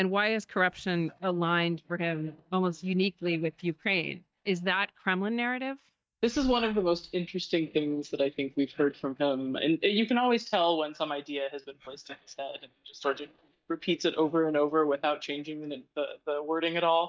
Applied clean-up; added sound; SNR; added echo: neural mask model DeepFilterNet 3.